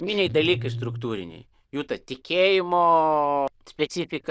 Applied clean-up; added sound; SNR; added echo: neural diffusion model UNIVERSE++.